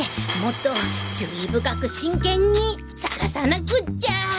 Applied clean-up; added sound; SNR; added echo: none; none; none; none.